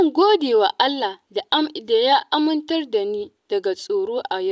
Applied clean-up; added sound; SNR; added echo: none; none; none; none.